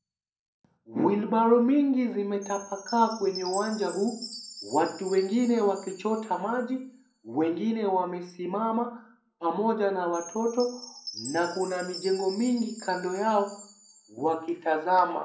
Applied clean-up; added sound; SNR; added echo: none; Chime; 18 dB; reverberation time 0.5 s.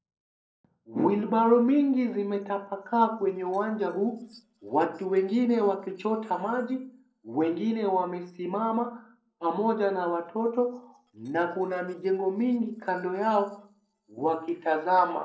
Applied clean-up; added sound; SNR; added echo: neural separator model SepFormer DNS4.